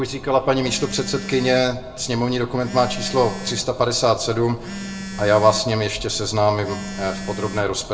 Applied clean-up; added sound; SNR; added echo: none; Telephone; 12 dB; reverberation time 0.3 s.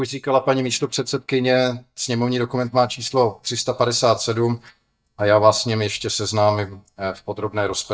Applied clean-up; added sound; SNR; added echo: neural mask model DeepFilterNet 3.